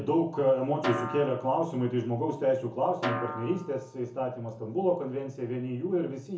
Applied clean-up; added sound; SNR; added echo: none; Snare drum; 9 dB; reverberation time 0.5 s.